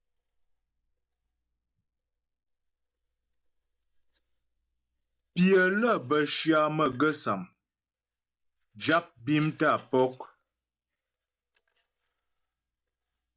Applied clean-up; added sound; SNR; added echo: neural mask model DeepFilterNet 3.